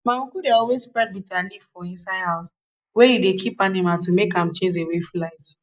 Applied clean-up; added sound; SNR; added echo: neural mask model Resemble Enhance denoiser.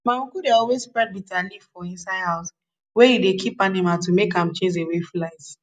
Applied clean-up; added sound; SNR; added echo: none; none; none; none.